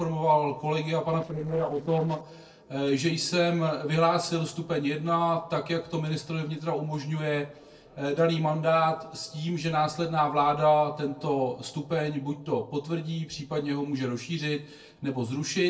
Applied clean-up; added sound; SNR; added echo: neural separator model SepFormer DNS4.